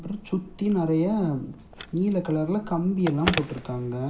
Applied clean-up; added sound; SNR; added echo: none; Telephone; 10 dB; reverberation time 0.6 s.